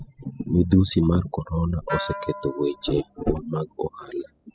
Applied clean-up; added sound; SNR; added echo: classical method spectral subtraction.